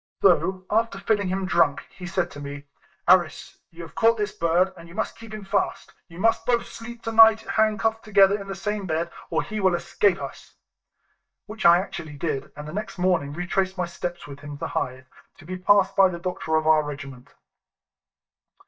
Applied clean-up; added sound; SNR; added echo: neural mask model DeepFilterNet 3.